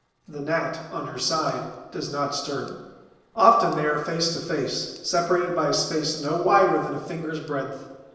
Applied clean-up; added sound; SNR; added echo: neural separator model SepFormer DNS4.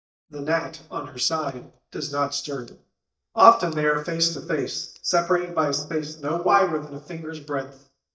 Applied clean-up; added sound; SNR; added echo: neural mask model DeepFilterNet 3.